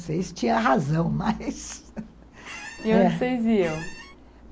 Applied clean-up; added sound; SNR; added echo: none; Squeak; 16 dB; none.